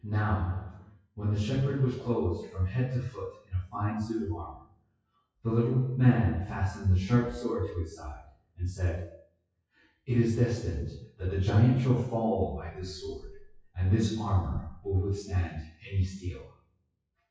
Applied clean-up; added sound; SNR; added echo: classical method WPE with log-MMSE.